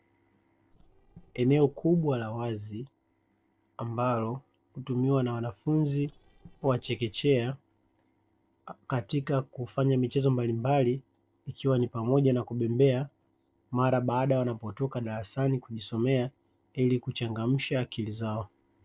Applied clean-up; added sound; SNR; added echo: neural separator model SepFormer DNS4.